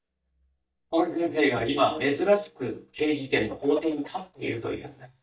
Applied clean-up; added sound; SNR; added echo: neural mask model DeepFilterNet 3.